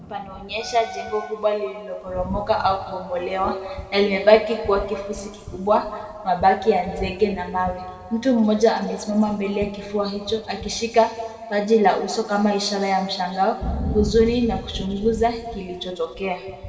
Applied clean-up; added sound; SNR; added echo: none; Wind instrument, woodwind instrument; 17 dB; reverberation time 1.6 s.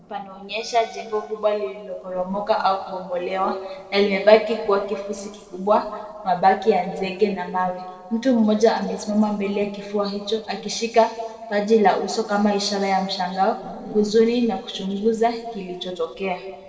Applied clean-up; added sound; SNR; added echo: neural separator model SepFormer DNS4.